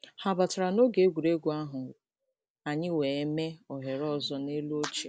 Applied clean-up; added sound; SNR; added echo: none; none; none; none.